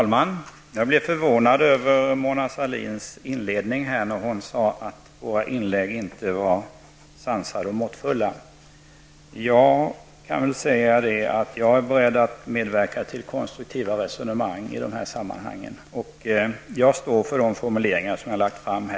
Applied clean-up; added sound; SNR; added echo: none; none; none; none.